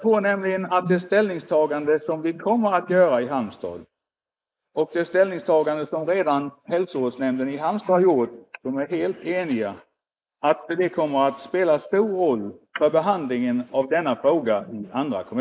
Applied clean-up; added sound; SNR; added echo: neural mask model Resemble Enhance denoiser.